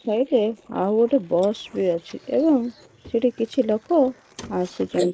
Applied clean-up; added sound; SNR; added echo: neural mask model Resemble Enhance denoiser.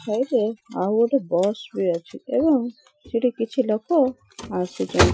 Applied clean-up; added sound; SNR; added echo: classical method Wiener filter.